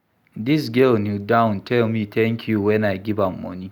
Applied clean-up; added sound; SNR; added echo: none; none; none; none.